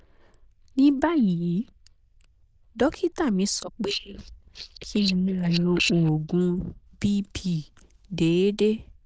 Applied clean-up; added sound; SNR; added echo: neural diffusion model UNIVERSE++.